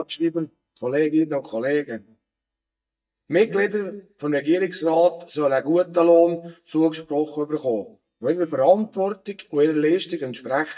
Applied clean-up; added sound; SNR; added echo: neural mask model DeepFilterNet 3.